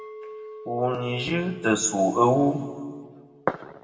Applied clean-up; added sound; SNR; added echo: none; Chink, clink; 18 dB; reverberation time 1.4 s.